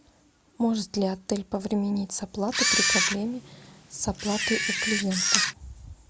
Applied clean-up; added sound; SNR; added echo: none; Camera; -3 dB; none.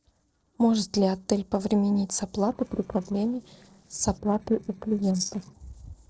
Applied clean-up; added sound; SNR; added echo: neural separator model SepFormer DNS4.